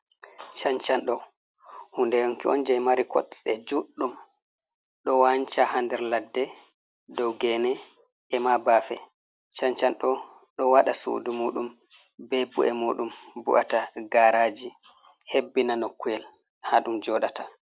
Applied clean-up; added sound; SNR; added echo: none; none; none; none.